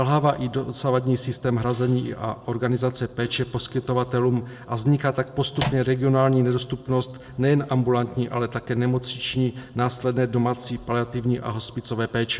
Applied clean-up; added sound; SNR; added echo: none; Microwave oven; 7 dB; reverberation time 1.3 s.